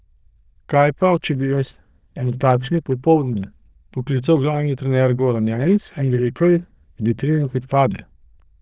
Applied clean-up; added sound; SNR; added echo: neural diffusion model UNIVERSE++.